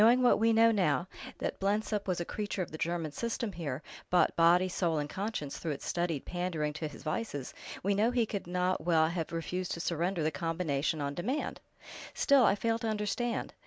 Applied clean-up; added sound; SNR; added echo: none; none; none; none.